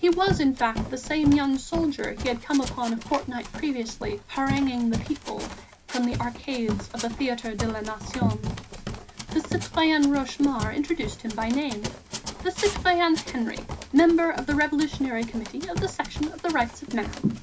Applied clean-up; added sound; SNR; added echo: none; Run; 8 dB; reverberation time 0.3 s.